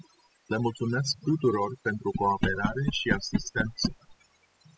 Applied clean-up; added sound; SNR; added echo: classical method spectral subtraction.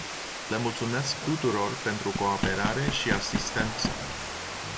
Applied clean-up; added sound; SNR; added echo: none; Knock + Water; 3 dB; none.